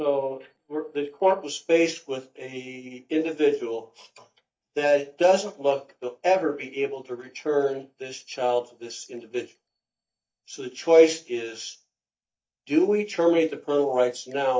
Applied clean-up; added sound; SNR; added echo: neural mask model DeepFilterNet 3.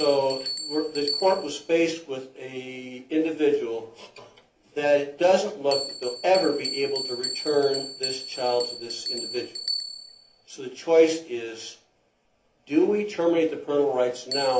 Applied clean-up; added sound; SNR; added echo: none; Bell; 11 dB; reverberation time 0.3 s.